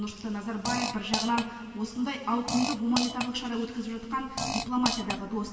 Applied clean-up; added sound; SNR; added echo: none; Fart; 5 dB; reverberation time 2.6 s.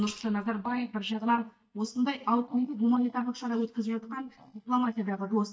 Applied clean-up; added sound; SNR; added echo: neural mask model DeepFilterNet 3.